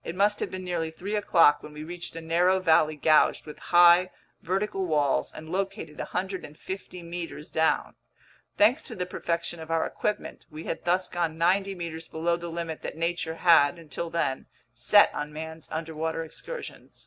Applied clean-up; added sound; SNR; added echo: none; none; none; none.